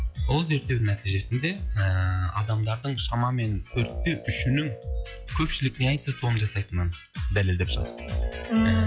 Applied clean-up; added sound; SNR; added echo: classical method log-MMSE.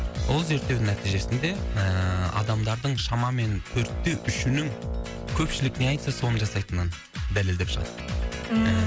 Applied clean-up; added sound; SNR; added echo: none; Brass instrument; 13 dB; none.